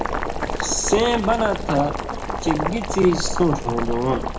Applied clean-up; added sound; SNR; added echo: none; Boiling; 3 dB; reverberation time 0.4 s.